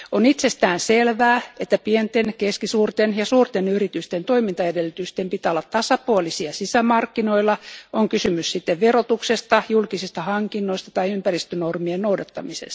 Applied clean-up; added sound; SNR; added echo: none; none; none; none.